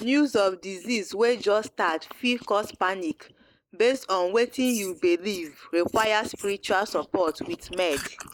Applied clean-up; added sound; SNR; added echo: neural mask model Resemble Enhance denoiser.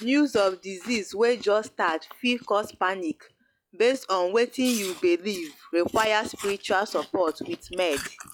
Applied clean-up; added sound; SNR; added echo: classical method log-MMSE.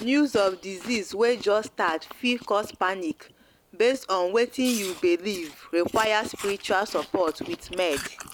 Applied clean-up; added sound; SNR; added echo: none; Chewing, mastication; 16 dB; none.